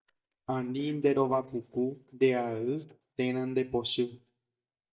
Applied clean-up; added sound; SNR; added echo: neural mask model DeepFilterNet 3.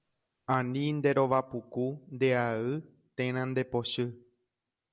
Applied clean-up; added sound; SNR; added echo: none; none; none; none.